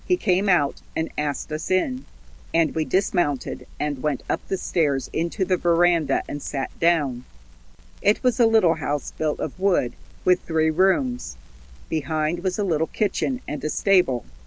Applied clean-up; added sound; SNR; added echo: none; Crackle; 18 dB; none.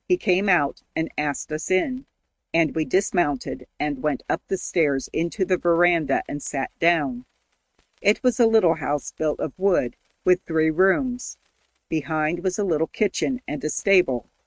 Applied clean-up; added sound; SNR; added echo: neural mask model RNNoise.